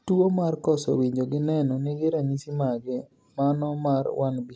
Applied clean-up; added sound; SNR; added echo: none; none; none; none.